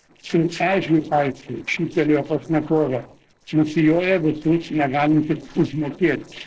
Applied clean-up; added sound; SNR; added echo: neural separator model SepFormer DNS4.